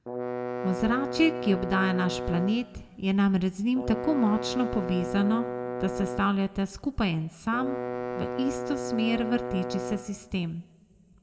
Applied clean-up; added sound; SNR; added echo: none; Bowed string instrument; 6 dB; reverberation time 0.9 s.